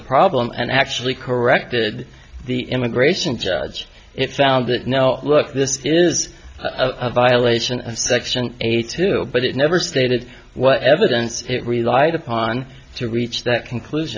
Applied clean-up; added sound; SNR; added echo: none; none; none; none.